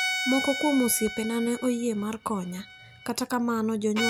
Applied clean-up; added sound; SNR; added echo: none; Bowed string instrument; 7 dB; none.